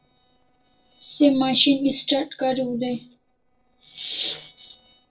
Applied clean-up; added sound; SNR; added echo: neural separator model SepFormer DNS4.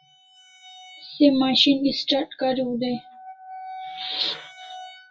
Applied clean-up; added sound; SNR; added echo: classical method WPE with log-MMSE.